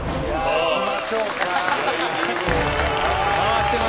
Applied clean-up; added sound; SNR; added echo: none; none; none; none.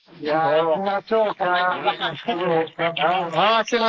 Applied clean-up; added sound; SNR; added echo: neural mask model Resemble Enhance denoiser.